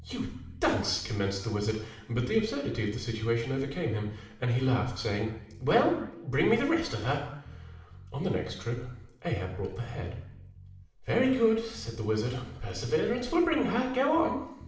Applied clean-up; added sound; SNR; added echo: none; Bass guitar; 19 dB; reverberation time 0.7 s.